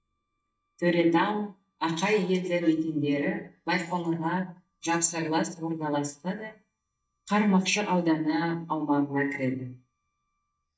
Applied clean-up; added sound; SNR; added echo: neural mask model DeepFilterNet 3.